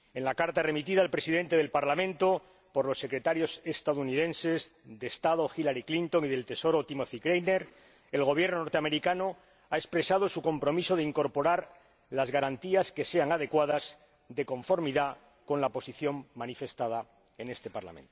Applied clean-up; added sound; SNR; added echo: none; none; none; none.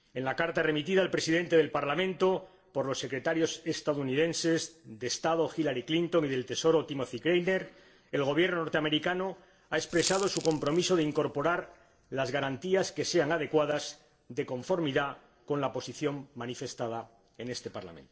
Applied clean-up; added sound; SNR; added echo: neural separator model SepFormer DNS4.